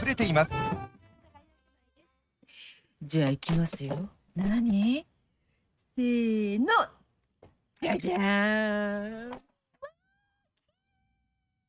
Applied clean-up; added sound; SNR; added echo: neural mask model RNNoise.